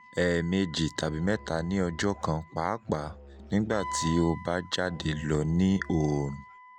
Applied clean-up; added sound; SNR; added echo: none; Musical instrument + Wind instrument, woodwind instrument; 15 dB; none.